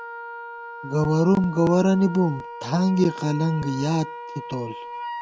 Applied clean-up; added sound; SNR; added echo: none; Wind instrument, woodwind instrument; 13 dB; none.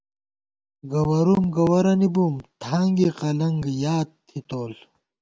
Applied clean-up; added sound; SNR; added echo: none; none; none; none.